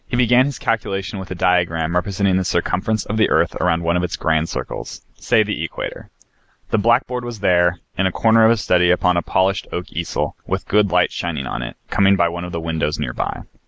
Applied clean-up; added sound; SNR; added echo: none; none; none; none.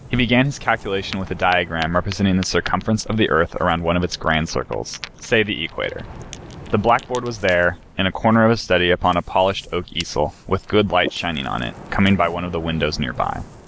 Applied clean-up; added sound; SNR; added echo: none; Ocean; 18 dB; none.